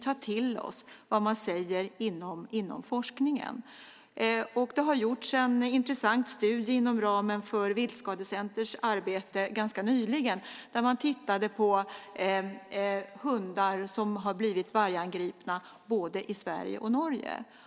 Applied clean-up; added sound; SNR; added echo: none; none; none; none.